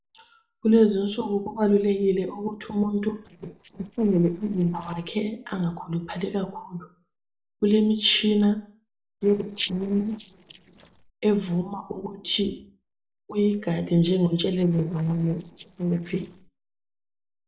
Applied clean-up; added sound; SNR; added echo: neural separator model SepFormer DNS4.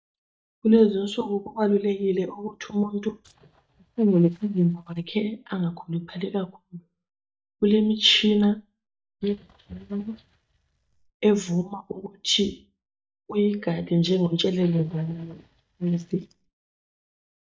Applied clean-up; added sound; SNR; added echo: neural mask model DeepFilterNet 3.